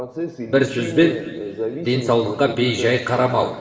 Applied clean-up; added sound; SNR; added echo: none; none; none; reverberation time 1.9 s.